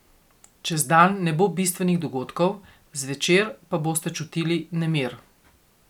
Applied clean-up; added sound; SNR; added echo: none; none; none; none.